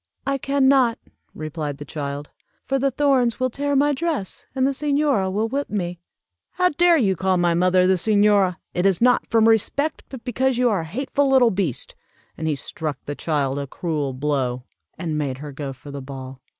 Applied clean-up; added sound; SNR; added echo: none; none; none; none.